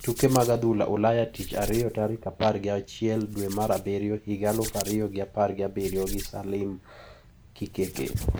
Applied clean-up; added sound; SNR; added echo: none; Hands; 13 dB; none.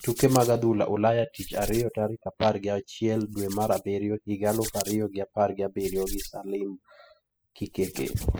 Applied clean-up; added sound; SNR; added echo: classical method spectral subtraction.